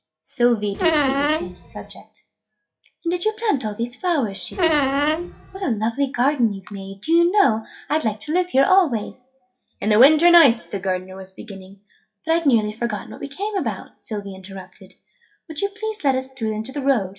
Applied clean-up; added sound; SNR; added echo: classical method WPE with log-MMSE.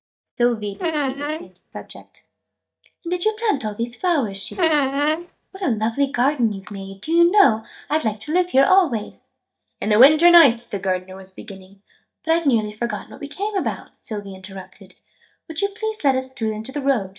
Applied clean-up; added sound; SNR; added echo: neural mask model DeepFilterNet 3.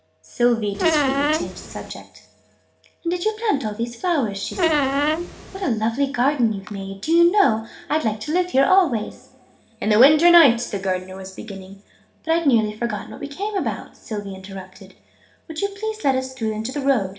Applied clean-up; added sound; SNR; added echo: none; Squeak; 0 dB; reverberation time 1.9 s.